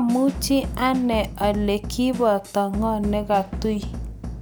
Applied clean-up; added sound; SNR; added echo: none; Drum / Drum kit; 9 dB; none.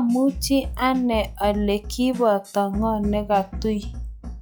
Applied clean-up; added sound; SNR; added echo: classical method log-MMSE.